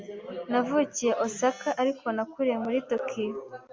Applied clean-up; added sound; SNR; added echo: none; none; none; none.